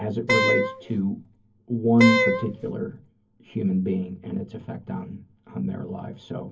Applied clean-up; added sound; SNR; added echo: none; Wind instrument, woodwind instrument; -1 dB; reverberation time 0.3 s.